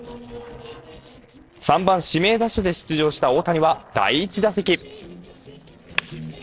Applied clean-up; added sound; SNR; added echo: neural separator model SepFormer DNS4.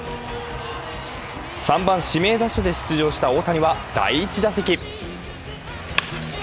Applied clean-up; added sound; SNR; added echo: none; Bowed string instrument; 15 dB; none.